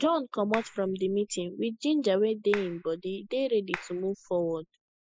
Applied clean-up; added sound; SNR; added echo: classical method spectral subtraction.